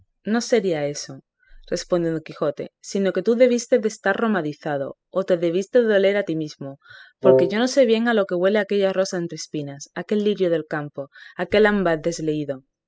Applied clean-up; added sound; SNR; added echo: classical method spectral subtraction.